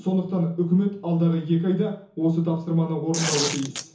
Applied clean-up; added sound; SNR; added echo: none; Tearing; 5 dB; reverberation time 0.7 s.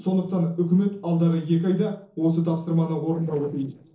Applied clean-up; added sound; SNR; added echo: neural separator model SepFormer DNS4.